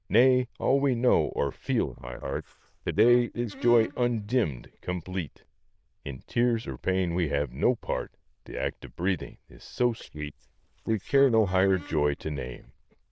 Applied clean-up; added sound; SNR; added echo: neural diffusion model UNIVERSE++.